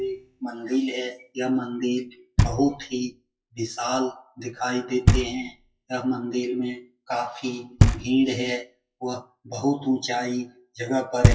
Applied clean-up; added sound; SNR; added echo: classical method WPE with log-MMSE.